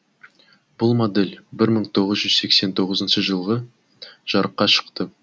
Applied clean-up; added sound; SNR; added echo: none; none; none; none.